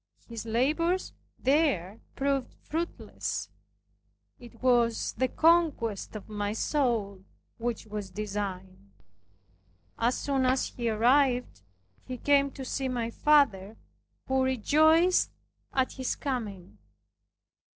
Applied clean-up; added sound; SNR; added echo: neural separator model SepFormer DNS4.